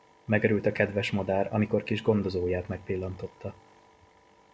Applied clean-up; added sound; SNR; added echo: none; none; none; none.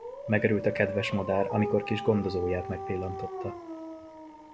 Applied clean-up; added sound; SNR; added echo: none; Dog; 8 dB; none.